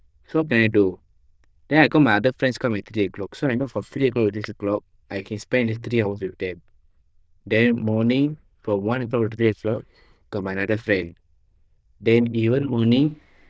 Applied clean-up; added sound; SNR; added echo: neural diffusion model UNIVERSE++.